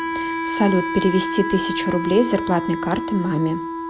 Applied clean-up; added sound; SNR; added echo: none; Wind instrument, woodwind instrument; 4 dB; none.